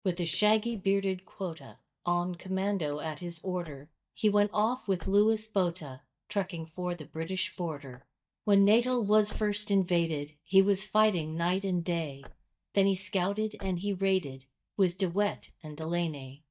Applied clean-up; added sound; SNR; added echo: neural mask model DeepFilterNet 3.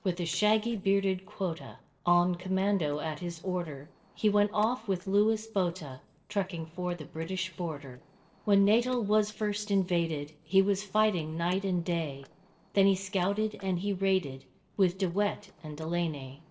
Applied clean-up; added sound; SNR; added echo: neural separator model SepFormer DNS4.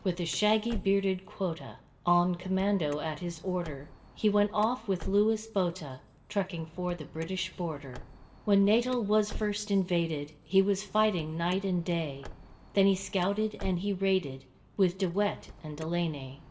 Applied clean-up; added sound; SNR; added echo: none; Car; 16 dB; reverberation time 0.7 s.